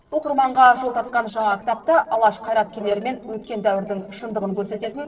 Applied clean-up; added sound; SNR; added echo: neural separator model SepFormer DNS4.